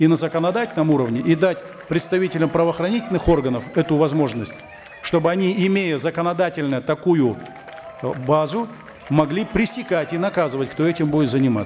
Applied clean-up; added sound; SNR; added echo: none; Applause / Crowd / Cheering; 19 dB; none.